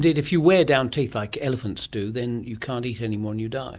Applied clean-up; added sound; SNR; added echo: none; none; none; none.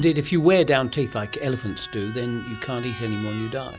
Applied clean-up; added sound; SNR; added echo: none; Trumpet + Squeak; 16 dB; none.